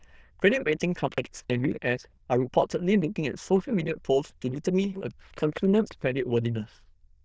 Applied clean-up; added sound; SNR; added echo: neural diffusion model UNIVERSE++.